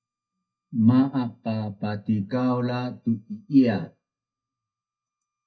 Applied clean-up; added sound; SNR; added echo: neural mask model DeepFilterNet 3.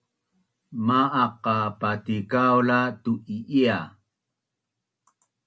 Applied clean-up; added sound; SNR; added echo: none; none; none; none.